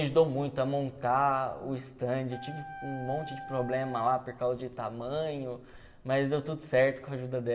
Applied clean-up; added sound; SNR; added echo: none; Wind instrument, woodwind instrument; 14 dB; reverberation time 1.0 s.